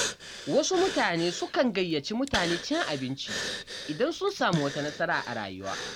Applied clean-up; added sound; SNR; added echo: none; Breathing; 8 dB; none.